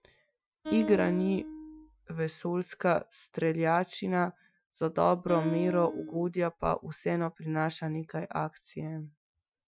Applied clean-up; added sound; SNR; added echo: classical method Wiener filter.